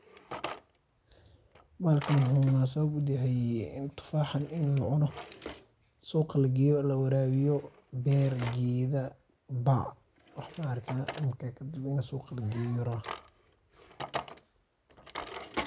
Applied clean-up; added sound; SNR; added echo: none; Drawer open or close; 15 dB; none.